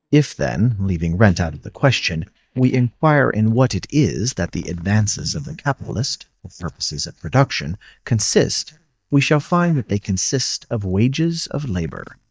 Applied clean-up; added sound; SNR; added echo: neural mask model DeepFilterNet 3.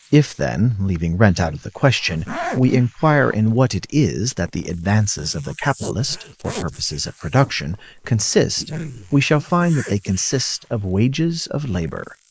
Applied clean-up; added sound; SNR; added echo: neural mask model Resemble Enhance denoiser.